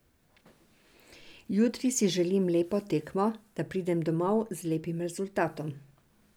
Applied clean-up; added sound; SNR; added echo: none; none; none; none.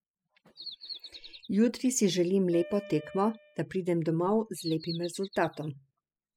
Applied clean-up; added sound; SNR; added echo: classical method spectral subtraction.